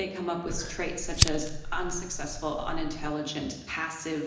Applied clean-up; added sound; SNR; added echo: none; Fire; -2 dB; reverberation time 1.0 s.